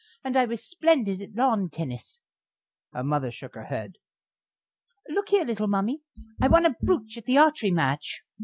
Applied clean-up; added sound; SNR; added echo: none; none; none; none.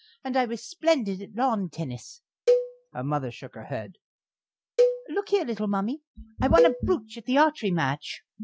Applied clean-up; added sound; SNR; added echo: none; Cowbell; 1 dB; none.